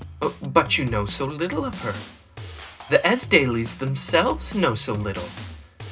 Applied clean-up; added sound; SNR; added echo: none; Drum kit; 13 dB; reverberation time 0.2 s.